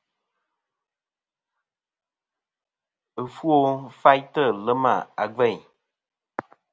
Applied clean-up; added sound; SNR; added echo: none; none; none; none.